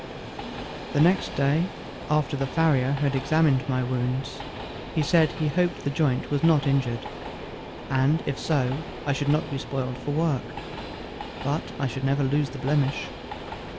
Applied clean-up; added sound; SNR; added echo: none; Train; 10 dB; none.